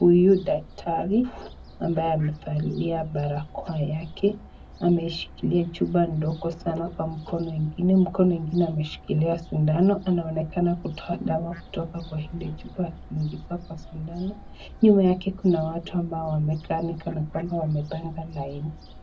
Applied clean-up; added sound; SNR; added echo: none; Fowl; 18 dB; reverberation time 0.3 s.